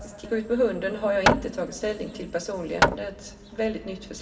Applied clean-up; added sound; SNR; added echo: none; Hammer; 1 dB; reverberation time 2.7 s.